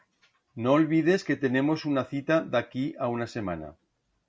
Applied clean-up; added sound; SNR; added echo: none; none; none; none.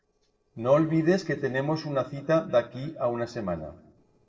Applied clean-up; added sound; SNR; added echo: neural separator model SepFormer DNS4.